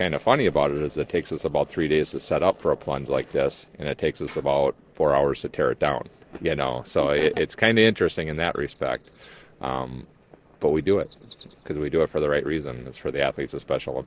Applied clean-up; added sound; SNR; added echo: neural separator model SepFormer DNS4.